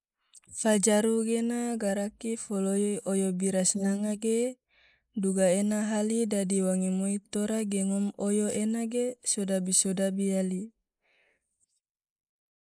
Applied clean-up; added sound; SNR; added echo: neural mask model Resemble Enhance denoiser.